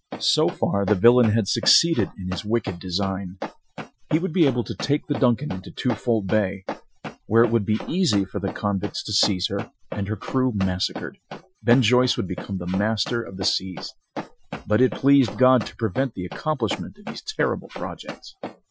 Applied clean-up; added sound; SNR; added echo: classical method Wiener filter.